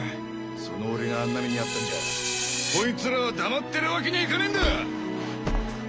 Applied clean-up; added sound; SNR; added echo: none; Screech; 5 dB; none.